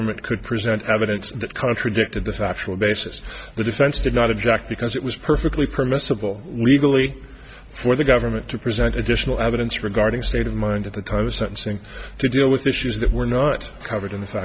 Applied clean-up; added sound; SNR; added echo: none; none; none; none.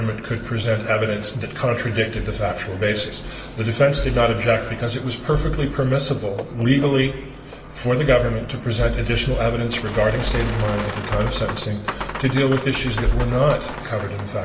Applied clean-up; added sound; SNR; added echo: none; Boat, Water vehicle; 13 dB; reverberation time 1.0 s.